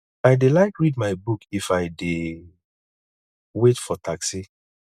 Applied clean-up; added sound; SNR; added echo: none; none; none; none.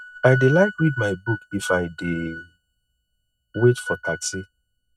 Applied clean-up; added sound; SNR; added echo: neural mask model RNNoise.